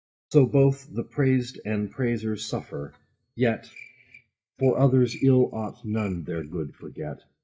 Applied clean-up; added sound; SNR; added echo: neural mask model DeepFilterNet 3.